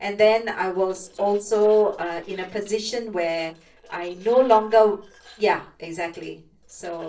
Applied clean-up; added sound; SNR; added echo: neural separator model SepFormer DNS4.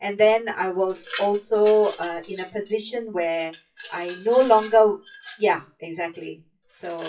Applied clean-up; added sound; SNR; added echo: classical method WPE with log-MMSE.